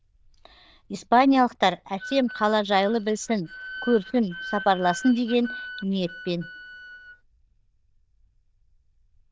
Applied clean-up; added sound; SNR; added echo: neural diffusion model UNIVERSE++.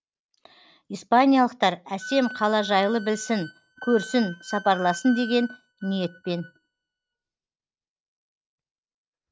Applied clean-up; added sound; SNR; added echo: neural mask model RNNoise.